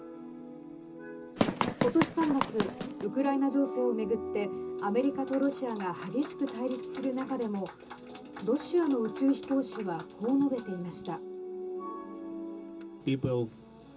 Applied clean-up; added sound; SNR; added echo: none; Run; 1 dB; reverberation time 0.2 s.